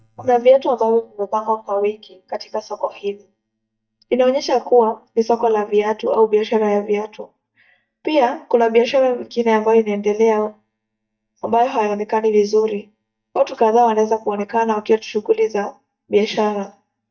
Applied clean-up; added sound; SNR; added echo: neural mask model DeepFilterNet 3.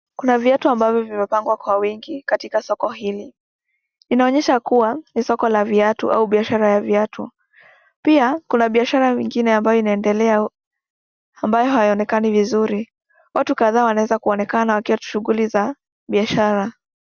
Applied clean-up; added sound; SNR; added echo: none; none; none; none.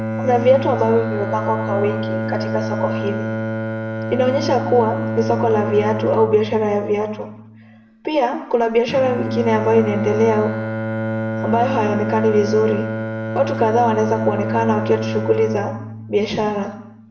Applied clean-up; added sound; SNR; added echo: none; Bowed string instrument; 4 dB; reverberation time 0.6 s.